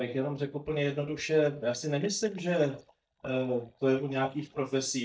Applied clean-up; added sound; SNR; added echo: neural mask model DeepFilterNet 3.